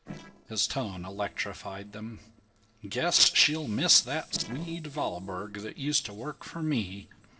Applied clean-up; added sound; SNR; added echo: neural separator model SepFormer DNS4.